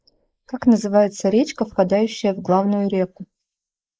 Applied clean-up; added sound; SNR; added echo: neural mask model Resemble Enhance denoiser.